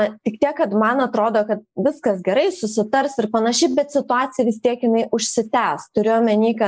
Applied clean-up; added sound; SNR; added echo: neural mask model Resemble Enhance denoiser.